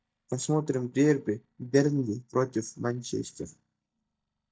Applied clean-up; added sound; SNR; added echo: neural mask model DeepFilterNet 3.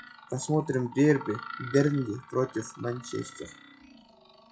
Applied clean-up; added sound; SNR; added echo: classical method WPE with log-MMSE.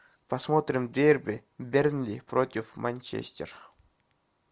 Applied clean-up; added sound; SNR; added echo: none; none; none; none.